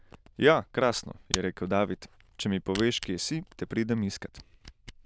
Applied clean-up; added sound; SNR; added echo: neural diffusion model UNIVERSE++.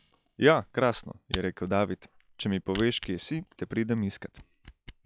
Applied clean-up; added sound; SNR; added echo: classical method log-MMSE.